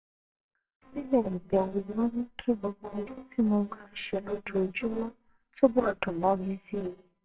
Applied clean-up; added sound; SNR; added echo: neural separator model SepFormer WHAMR!.